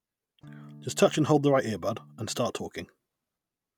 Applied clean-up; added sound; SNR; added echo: none; Electric guitar / Strum; 20 dB; none.